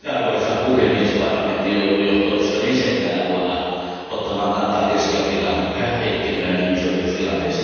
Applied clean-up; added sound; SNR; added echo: none; none; none; reverberation time 2.1 s.